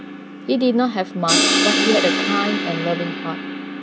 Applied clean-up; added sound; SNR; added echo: none; Crash cymbal; -1 dB; none.